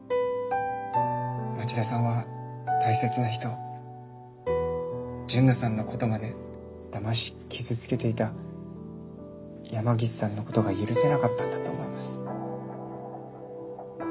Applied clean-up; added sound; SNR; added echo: none; none; none; none.